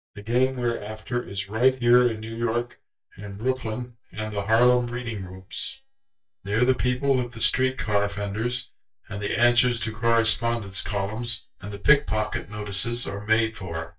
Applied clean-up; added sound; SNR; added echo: neural mask model DeepFilterNet 3.